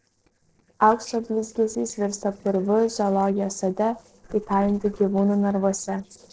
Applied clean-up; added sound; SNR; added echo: neural separator model SepFormer DNS4.